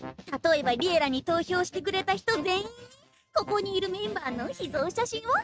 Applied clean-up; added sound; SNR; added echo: neural mask model RNNoise.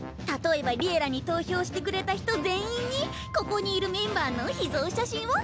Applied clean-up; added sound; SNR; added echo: none; Wind instrument, woodwind instrument; 18 dB; none.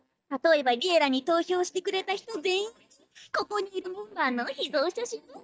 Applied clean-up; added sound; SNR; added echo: neural mask model DeepFilterNet 3.